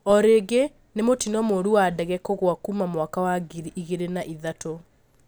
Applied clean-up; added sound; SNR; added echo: none; none; none; none.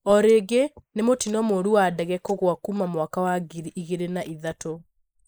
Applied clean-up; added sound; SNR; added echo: neural mask model Resemble Enhance denoiser.